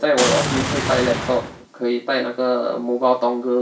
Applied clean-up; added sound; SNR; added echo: none; Boom; 3 dB; reverberation time 0.3 s.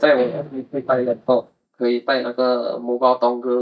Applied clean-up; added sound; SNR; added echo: neural mask model DeepFilterNet 3.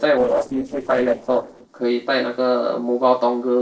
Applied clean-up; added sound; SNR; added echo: neural separator model SepFormer DNS4.